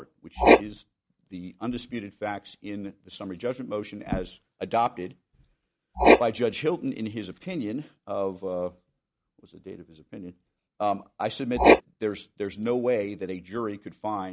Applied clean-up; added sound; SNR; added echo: none; Writing; -3 dB; none.